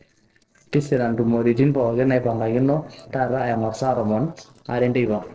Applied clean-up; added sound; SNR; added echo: neural separator model SepFormer DNS4.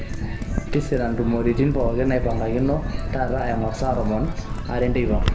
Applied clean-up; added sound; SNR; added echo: none; Crackle; 2 dB; reverberation time 1.6 s.